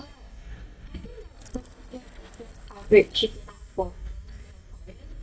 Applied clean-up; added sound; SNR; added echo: neural mask model DeepFilterNet 3.